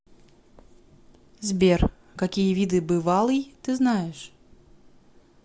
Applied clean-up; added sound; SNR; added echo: none; none; none; none.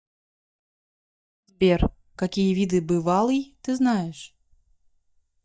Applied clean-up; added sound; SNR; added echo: neural mask model DeepFilterNet 3.